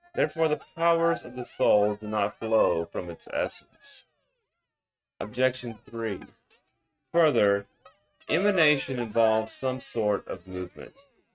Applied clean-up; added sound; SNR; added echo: neural mask model RNNoise.